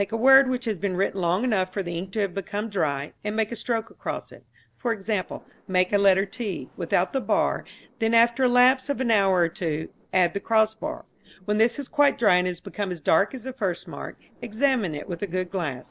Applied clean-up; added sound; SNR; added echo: neural separator model SepFormer DNS4.